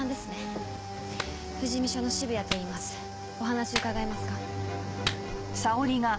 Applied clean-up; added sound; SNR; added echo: none; Clapping; 9 dB; none.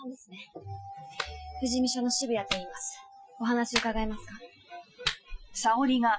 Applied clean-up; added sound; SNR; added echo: classical method Wiener filter.